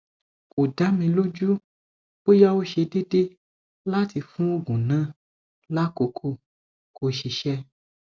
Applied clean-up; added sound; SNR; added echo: none; none; none; none.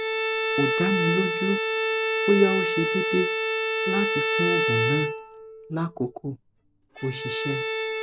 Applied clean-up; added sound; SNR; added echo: none; Bowed string instrument; -2 dB; none.